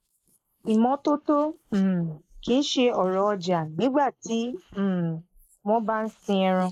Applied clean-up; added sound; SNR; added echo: neural mask model Resemble Enhance denoiser.